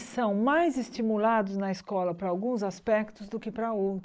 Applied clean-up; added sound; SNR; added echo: neural mask model Resemble Enhance denoiser.